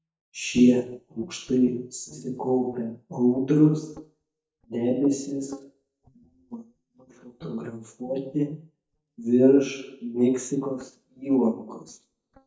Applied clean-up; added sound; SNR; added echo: neural mask model DeepFilterNet 3.